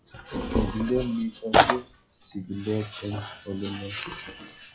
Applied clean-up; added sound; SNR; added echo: classical method WPE with log-MMSE.